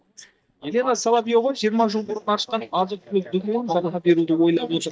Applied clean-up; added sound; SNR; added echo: neural mask model DeepFilterNet 3.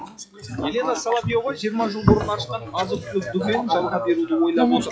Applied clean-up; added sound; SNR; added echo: classical method WPE with log-MMSE.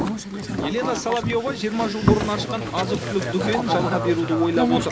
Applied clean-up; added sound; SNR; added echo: none; Boat, Water vehicle; 1 dB; reverberation time 0.3 s.